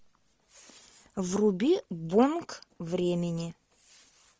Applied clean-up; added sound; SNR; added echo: none; none; none; none.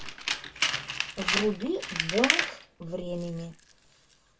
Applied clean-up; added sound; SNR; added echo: none; Tools; -1 dB; reverberation time 0.1 s.